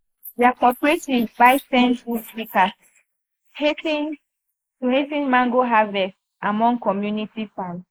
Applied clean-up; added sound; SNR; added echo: neural mask model Resemble Enhance denoiser.